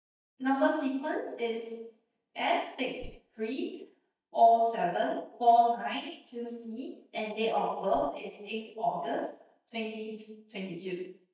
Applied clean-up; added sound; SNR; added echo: neural mask model DeepFilterNet 3.